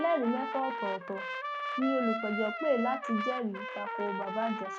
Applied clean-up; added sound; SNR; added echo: none; Trumpet; 4 dB; none.